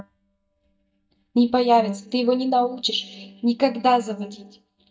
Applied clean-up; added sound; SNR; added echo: neural mask model DeepFilterNet 3.